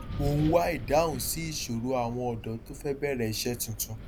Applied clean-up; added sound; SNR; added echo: none; Wind; 10 dB; none.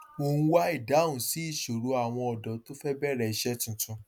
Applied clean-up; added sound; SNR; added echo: none; none; none; none.